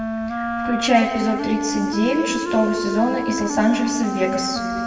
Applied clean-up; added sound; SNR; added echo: none; Wind instrument, woodwind instrument; 4 dB; reverberation time 2.0 s.